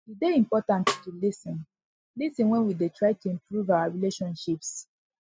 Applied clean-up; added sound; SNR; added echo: classical method spectral subtraction.